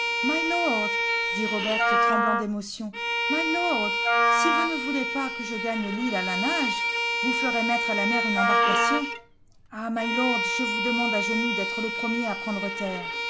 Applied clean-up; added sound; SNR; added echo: none; Bowed string instrument + Wind instrument, woodwind instrument; -4 dB; none.